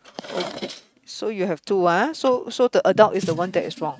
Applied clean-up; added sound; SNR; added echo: neural mask model RNNoise.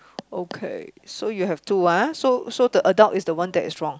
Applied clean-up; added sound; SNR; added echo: none; none; none; none.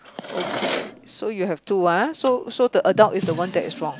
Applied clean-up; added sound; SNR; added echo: none; Drawer open or close; 11 dB; none.